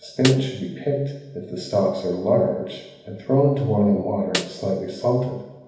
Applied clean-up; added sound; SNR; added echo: none; Snare drum; 10 dB; reverberation time 0.9 s.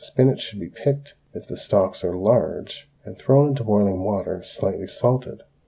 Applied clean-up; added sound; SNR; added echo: none; none; none; none.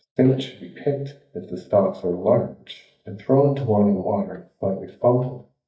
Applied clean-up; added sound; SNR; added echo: neural mask model DeepFilterNet 3.